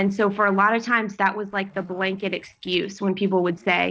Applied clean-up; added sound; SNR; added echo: neural separator model SepFormer DNS4.